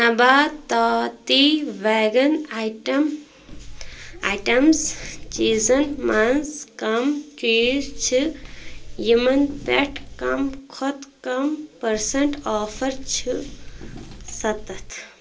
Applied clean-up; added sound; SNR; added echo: none; Walk, footsteps; 13 dB; reverberation time 0.2 s.